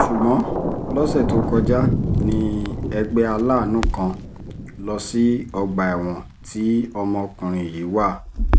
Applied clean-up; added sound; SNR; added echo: none; Thunder + Crackle; 2 dB; none.